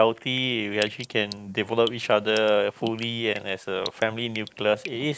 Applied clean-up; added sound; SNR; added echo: neural mask model Resemble Enhance denoiser.